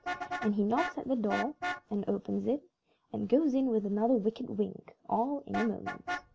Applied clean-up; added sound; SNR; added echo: none; Vehicle horn, car horn, honking; 10 dB; none.